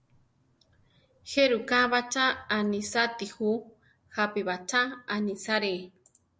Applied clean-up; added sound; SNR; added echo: none; none; none; none.